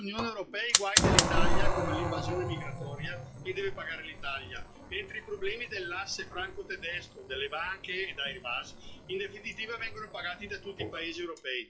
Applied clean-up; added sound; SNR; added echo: classical method WPE with log-MMSE.